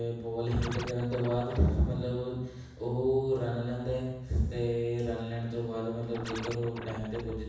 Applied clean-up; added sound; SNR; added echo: none; Scratching (performance technique); 12 dB; reverberation time 1.1 s.